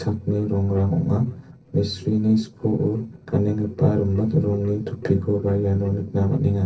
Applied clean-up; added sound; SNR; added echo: neural separator model SepFormer DNS4.